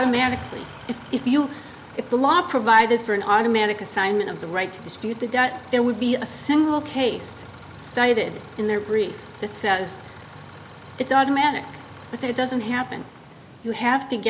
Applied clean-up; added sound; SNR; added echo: none; Idling / Engine starting; 19 dB; none.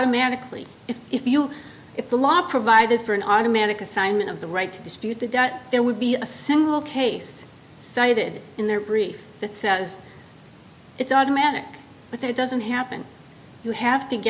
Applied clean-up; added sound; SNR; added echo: none; none; none; none.